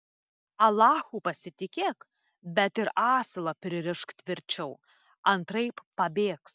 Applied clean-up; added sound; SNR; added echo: none; none; none; none.